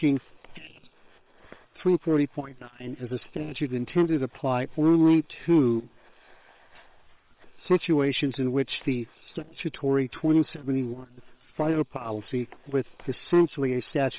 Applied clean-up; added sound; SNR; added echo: neural separator model SepFormer WHAM!.